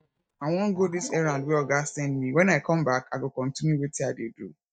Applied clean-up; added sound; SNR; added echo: neural mask model DeepFilterNet 3.